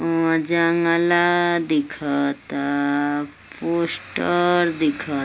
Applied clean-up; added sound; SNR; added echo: none; none; none; none.